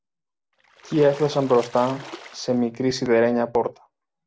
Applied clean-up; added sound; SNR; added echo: none; Splash, splatter; 18 dB; none.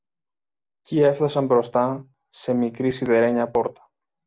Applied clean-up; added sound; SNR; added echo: none; none; none; none.